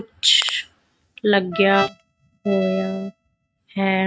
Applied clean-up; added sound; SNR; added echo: neural mask model RNNoise.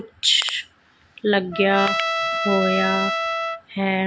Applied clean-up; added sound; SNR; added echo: none; Trumpet; 3 dB; none.